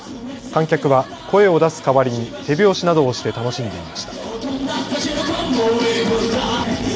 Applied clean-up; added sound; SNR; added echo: none; none; none; none.